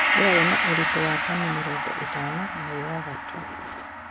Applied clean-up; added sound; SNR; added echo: none; Gong; -4 dB; none.